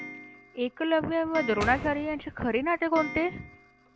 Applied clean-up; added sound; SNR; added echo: none; Clock + Door; 11 dB; none.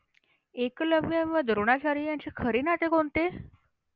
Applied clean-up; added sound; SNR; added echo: none; none; none; none.